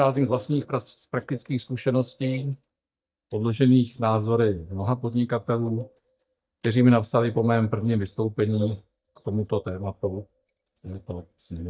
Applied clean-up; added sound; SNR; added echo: neural mask model DeepFilterNet 3.